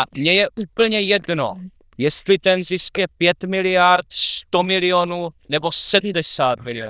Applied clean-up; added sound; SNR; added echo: neural diffusion model UNIVERSE++.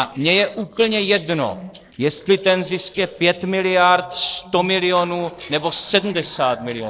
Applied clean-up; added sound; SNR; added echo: neural separator model SepFormer DNS4.